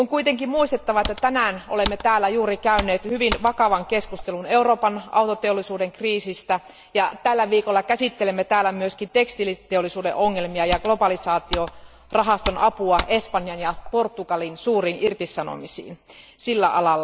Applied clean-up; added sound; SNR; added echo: none; Computer keyboard; 10 dB; none.